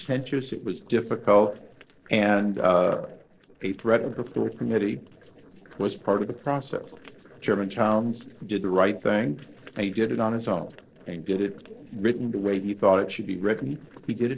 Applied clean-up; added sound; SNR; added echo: neural separator model SepFormer DNS4.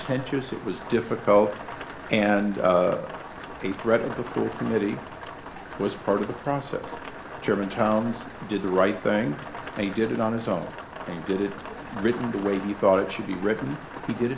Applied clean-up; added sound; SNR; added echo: none; Rain; 12 dB; reverberation time 0.6 s.